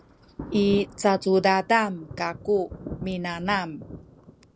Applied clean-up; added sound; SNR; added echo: none; Thunder; 15 dB; none.